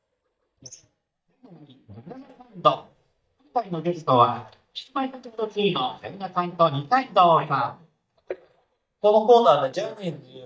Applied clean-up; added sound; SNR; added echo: neural mask model DeepFilterNet 3.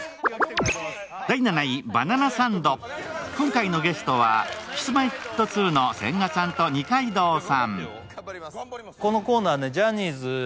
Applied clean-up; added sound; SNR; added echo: none; none; none; none.